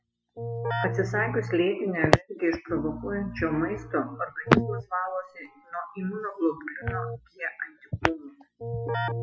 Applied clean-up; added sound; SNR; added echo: classical method Wiener filter.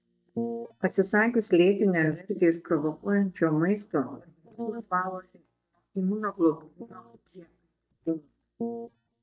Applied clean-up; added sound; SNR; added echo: neural mask model DeepFilterNet 3.